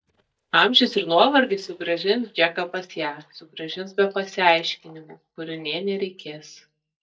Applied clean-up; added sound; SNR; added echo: neural mask model DeepFilterNet 3.